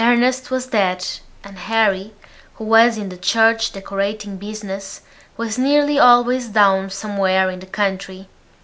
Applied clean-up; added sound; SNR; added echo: none; none; none; none.